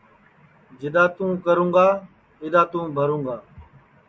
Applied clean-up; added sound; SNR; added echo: none; none; none; none.